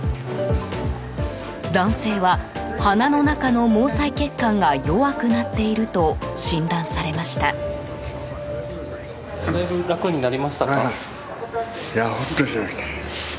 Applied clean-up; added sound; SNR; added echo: none; none; none; none.